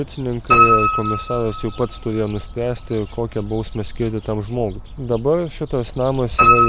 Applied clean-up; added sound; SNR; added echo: none; Piano; 0 dB; none.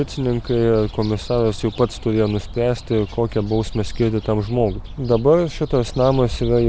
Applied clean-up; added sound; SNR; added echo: none; none; none; none.